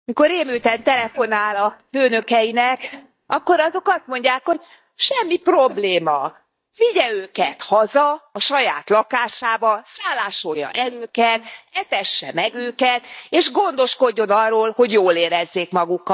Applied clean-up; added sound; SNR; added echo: neural mask model DeepFilterNet 3.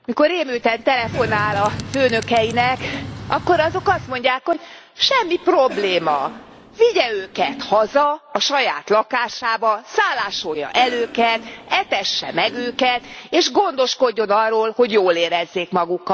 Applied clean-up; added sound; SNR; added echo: none; Bird + Cough; 14 dB; none.